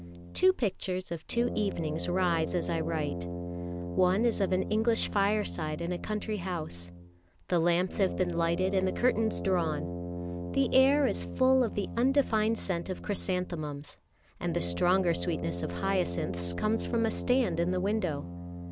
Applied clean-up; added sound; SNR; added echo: none; Brass instrument; 7 dB; none.